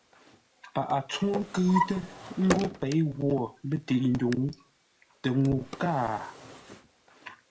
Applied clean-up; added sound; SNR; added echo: none; Drawer open or close; 10 dB; reverberation time 0.3 s.